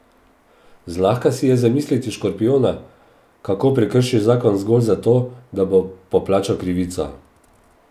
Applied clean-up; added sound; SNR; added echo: none; none; none; none.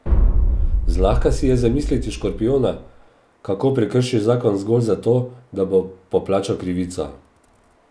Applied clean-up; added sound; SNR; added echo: none; Boom; -2 dB; none.